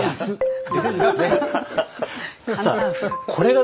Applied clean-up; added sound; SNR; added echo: none; none; none; none.